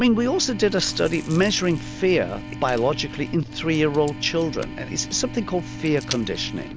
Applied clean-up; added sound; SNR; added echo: none; Organ + Chewing, mastication; 11 dB; none.